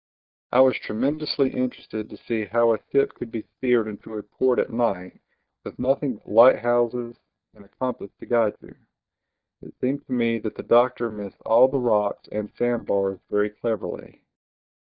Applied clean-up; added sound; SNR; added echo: neural mask model DeepFilterNet 3.